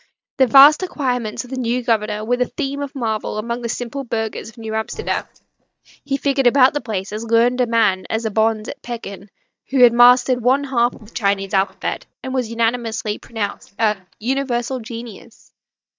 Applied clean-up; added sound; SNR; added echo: neural mask model DeepFilterNet 3.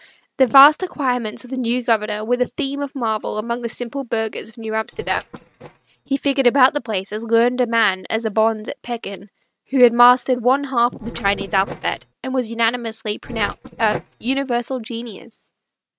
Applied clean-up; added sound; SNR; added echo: neural mask model RNNoise.